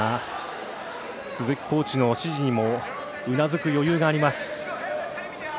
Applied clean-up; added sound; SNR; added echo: none; none; none; none.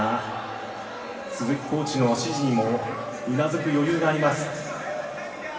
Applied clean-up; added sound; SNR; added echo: none; none; none; reverberation time 2.3 s.